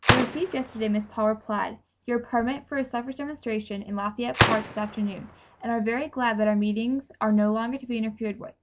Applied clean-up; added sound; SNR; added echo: none; Gunshot, gunfire; 4 dB; none.